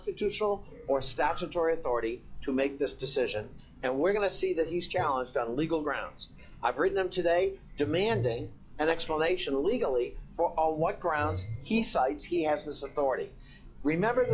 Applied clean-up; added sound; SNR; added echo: classical method log-MMSE.